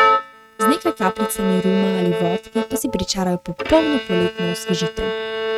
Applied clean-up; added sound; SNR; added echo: neural mask model RNNoise.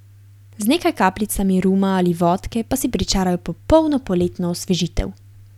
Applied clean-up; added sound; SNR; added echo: none; none; none; none.